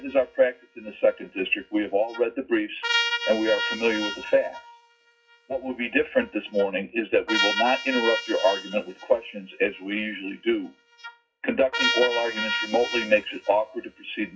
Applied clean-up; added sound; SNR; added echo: classical method WPE with log-MMSE.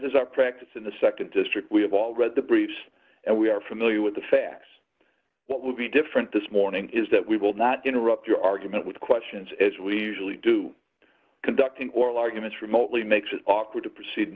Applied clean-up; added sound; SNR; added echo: none; none; none; none.